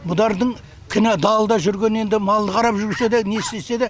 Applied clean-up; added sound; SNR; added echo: none; Bark; 16 dB; none.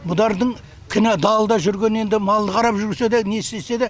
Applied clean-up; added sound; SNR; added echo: none; none; none; none.